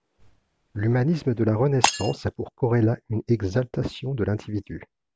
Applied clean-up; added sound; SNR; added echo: none; Shatter; 8 dB; none.